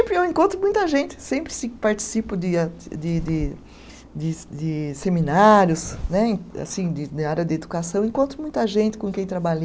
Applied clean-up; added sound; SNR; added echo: none; none; none; none.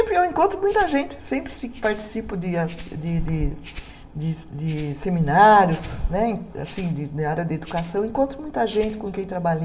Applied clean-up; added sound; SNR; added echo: none; Rattle (instrument); 10 dB; reverberation time 1.0 s.